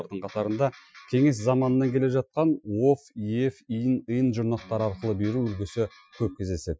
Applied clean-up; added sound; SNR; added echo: classical method Wiener filter.